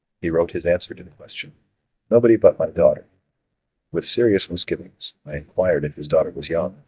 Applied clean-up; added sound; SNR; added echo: neural mask model DeepFilterNet 3.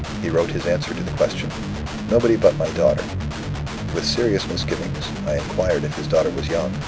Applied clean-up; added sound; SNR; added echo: none; Guitar; 4 dB; none.